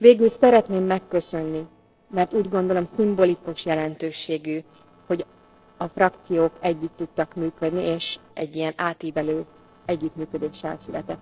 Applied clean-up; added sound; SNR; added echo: neural separator model SepFormer DNS4.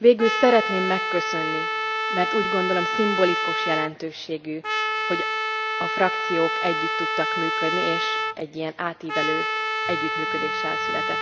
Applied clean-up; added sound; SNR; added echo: none; Trumpet; 0 dB; none.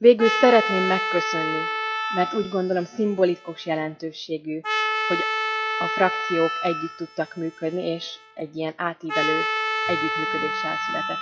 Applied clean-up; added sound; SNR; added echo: classical method log-MMSE.